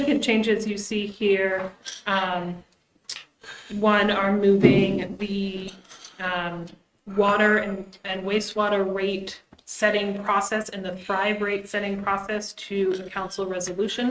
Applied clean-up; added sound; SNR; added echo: neural mask model RNNoise.